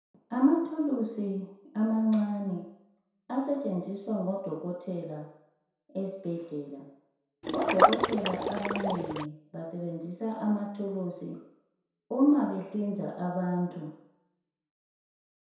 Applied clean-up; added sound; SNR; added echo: none; Liquid; -4 dB; reverberation time 0.7 s.